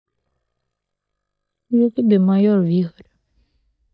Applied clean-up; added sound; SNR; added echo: neural mask model DeepFilterNet 3.